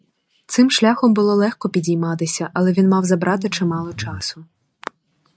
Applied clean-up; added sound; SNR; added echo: neural mask model RNNoise.